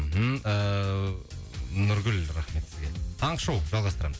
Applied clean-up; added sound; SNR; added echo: none; none; none; none.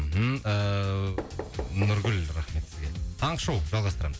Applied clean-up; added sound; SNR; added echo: none; Knock; 15 dB; none.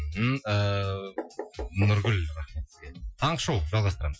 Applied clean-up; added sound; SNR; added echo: classical method Wiener filter.